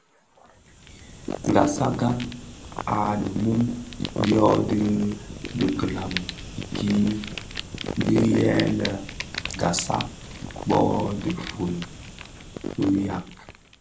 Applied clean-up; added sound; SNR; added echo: none; Fire; 13 dB; none.